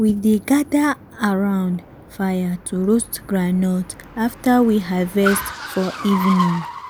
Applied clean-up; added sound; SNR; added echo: none; Car; 12 dB; none.